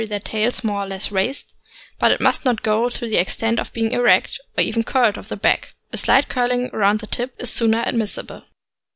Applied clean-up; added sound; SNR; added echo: none; none; none; none.